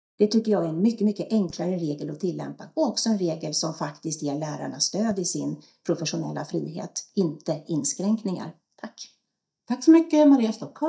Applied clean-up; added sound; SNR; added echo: neural mask model DeepFilterNet 3.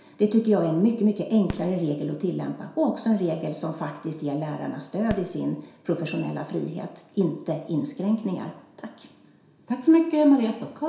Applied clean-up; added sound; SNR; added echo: none; Fireworks; 18 dB; reverberation time 0.7 s.